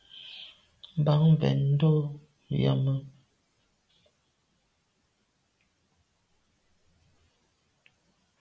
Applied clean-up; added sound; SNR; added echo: none; none; none; none.